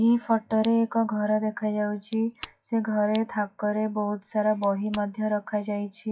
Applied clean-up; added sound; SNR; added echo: classical method WPE with log-MMSE.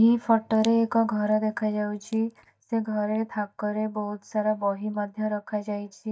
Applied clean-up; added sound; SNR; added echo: neural mask model DeepFilterNet 3.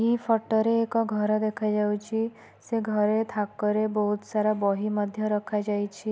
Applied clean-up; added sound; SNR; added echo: none; none; none; none.